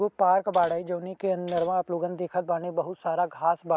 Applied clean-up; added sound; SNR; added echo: none; Scissors; 12 dB; none.